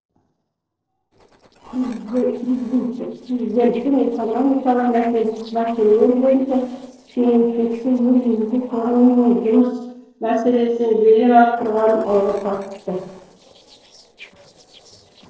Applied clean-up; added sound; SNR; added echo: neural separator model SepFormer DNS4.